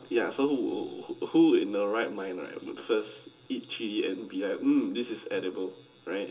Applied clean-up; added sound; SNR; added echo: none; none; none; reverberation time 0.2 s.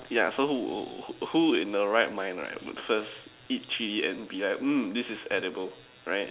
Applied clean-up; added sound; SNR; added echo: none; none; none; none.